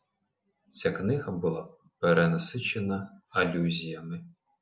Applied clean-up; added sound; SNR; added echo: none; none; none; none.